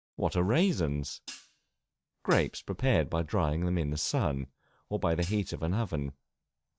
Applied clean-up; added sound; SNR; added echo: neural mask model RNNoise.